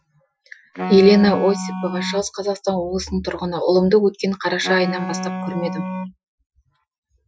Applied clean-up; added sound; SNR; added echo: classical method Wiener filter.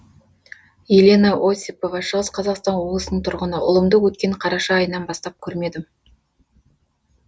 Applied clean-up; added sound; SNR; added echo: none; none; none; none.